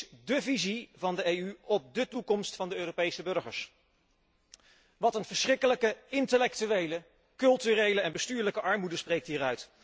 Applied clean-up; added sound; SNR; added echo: none; none; none; none.